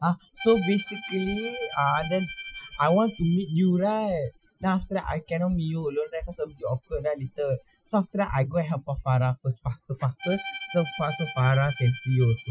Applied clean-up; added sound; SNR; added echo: classical method Wiener filter.